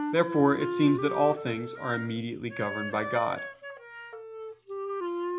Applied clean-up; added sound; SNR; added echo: none; Wind instrument, woodwind instrument; 6 dB; reverberation time 0.4 s.